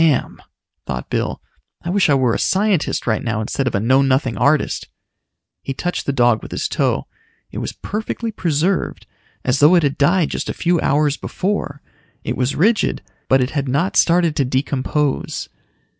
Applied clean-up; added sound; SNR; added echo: none; none; none; none.